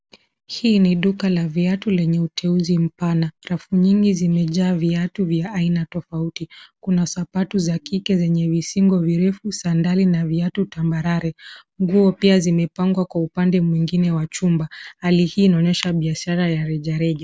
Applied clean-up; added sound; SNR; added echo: none; none; none; none.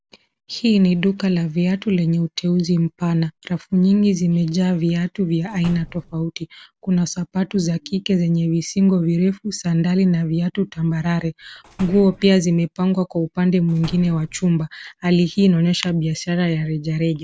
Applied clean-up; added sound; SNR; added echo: none; Slam; 19 dB; none.